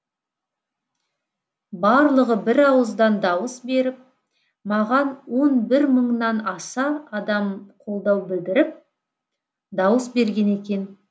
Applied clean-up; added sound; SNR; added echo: none; none; none; none.